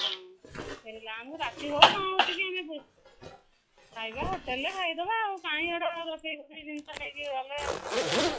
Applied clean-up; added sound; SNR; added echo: classical method log-MMSE.